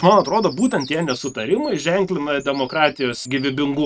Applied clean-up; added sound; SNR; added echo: neural mask model RNNoise.